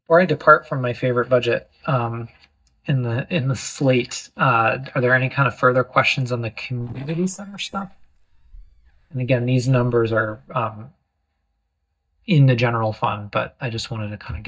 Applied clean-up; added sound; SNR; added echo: neural mask model DeepFilterNet 3.